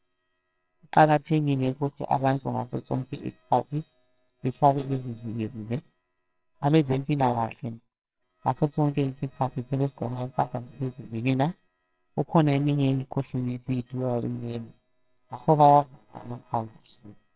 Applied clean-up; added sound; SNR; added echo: neural separator model SepFormer WHAMR!.